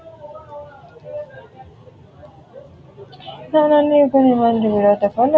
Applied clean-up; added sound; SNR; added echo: none; none; none; none.